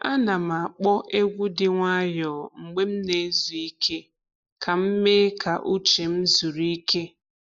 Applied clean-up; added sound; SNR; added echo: neural mask model Resemble Enhance denoiser.